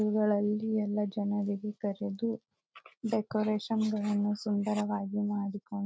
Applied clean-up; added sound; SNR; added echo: none; none; none; none.